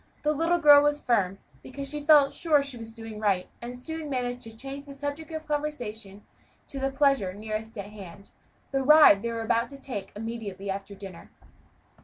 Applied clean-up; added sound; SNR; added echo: none; none; none; none.